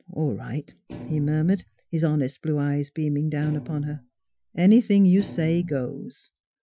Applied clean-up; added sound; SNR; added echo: classical method Wiener filter.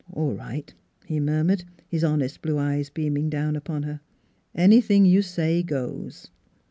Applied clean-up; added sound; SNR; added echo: none; none; none; none.